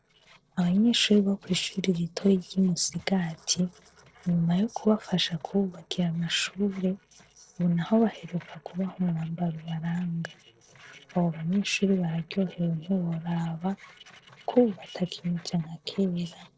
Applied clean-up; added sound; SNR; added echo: neural separator model SepFormer DNS4.